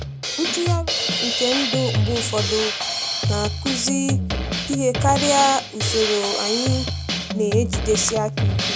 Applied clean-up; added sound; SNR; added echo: none; Drum kit; 0 dB; none.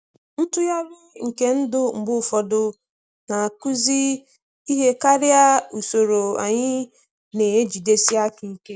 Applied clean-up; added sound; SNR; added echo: none; none; none; none.